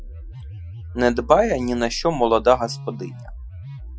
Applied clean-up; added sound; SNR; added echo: classical method Wiener filter.